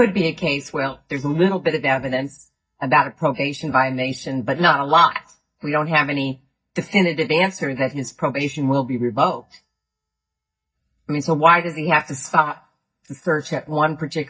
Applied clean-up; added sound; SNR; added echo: neural mask model DeepFilterNet 3.